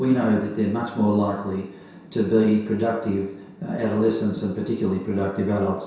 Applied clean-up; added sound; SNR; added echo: none; none; none; reverberation time 0.7 s.